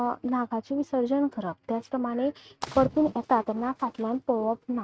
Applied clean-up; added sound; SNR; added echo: neural mask model RNNoise.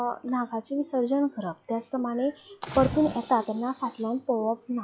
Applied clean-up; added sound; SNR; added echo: classical method log-MMSE.